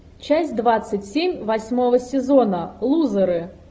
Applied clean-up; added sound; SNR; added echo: none; none; none; none.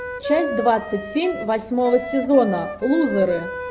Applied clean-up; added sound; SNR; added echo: none; Wind instrument, woodwind instrument; 9 dB; none.